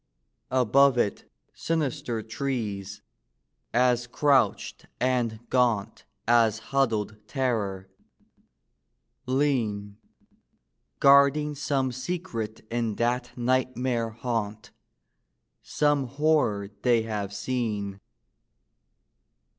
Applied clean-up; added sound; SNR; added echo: none; none; none; none.